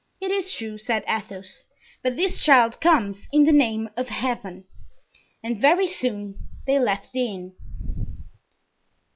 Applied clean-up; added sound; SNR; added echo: none; none; none; none.